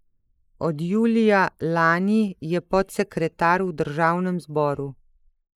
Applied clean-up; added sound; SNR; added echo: neural mask model Resemble Enhance denoiser.